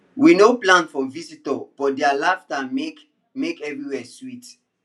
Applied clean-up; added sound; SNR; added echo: none; none; none; none.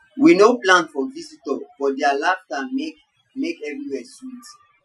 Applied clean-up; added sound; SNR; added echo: classical method Wiener filter.